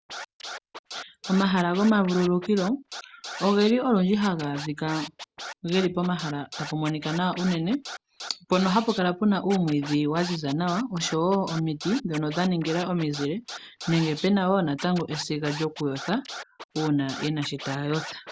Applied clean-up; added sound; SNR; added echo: none; Scratching (performance technique); 14 dB; none.